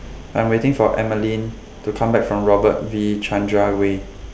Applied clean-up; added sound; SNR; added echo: none; none; none; none.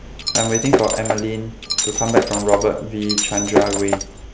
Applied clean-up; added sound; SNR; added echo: none; Shatter; 0 dB; none.